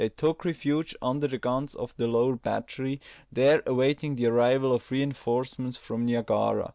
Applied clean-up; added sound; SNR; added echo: none; none; none; none.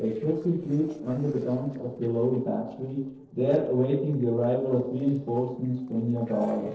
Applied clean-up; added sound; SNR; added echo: neural separator model SepFormer DNS4.